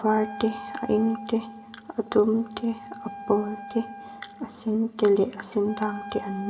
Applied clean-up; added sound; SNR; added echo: none; Wind instrument, woodwind instrument; 15 dB; reverberation time 2.6 s.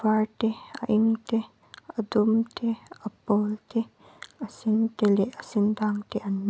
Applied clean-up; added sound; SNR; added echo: none; none; none; none.